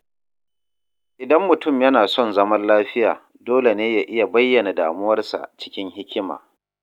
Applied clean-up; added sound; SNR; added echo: none; none; none; none.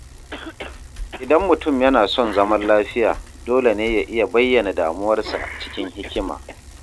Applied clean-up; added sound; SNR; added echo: none; Bicycle + Cough; 15 dB; none.